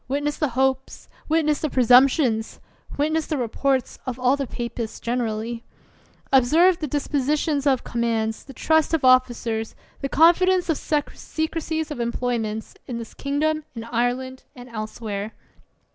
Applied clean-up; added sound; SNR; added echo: none; none; none; none.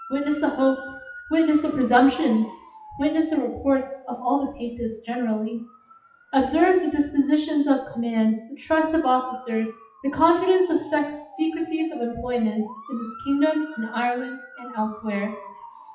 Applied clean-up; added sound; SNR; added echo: classical method WPE with log-MMSE.